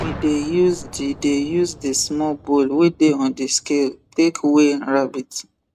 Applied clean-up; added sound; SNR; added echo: none; Boom; 19 dB; none.